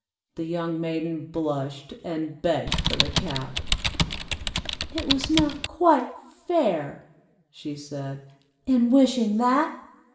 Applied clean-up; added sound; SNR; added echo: none; Typing; 1 dB; reverberation time 0.7 s.